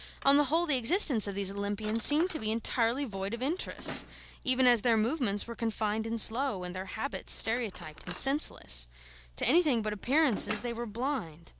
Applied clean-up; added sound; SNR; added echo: none; Drawer open or close; 19 dB; none.